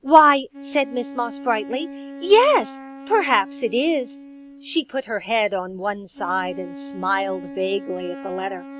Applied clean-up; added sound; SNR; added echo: none; Wind instrument, woodwind instrument; 15 dB; none.